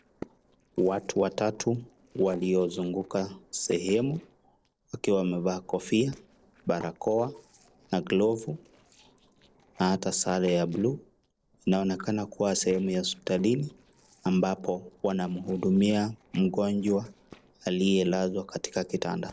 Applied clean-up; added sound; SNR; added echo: neural separator model SepFormer DNS4.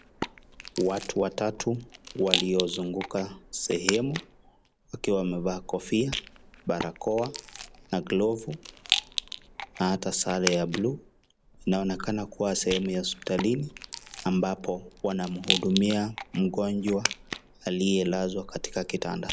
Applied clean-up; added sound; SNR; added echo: none; Rattle; 8 dB; none.